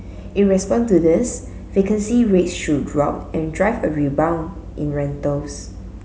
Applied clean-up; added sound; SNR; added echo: none; none; none; none.